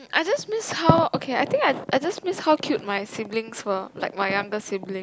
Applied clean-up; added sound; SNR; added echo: none; none; none; none.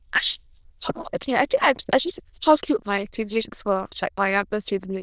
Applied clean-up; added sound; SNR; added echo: neural diffusion model UNIVERSE++.